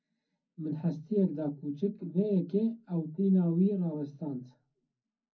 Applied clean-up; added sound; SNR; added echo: none; none; none; reverberation time 0.4 s.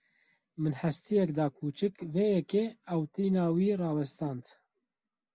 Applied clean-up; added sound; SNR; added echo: none; none; none; none.